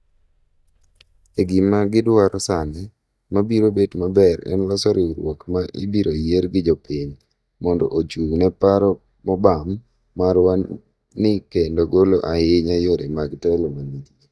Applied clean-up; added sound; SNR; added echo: neural mask model DeepFilterNet 3.